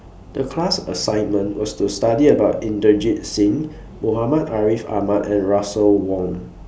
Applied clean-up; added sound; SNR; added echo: none; none; none; none.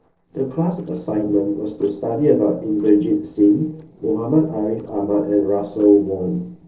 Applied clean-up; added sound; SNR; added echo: neural separator model SepFormer DNS4.